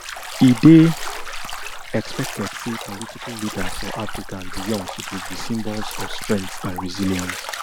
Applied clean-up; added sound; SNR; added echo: none; Bathtub (filling or washing) + Liquid; 8 dB; none.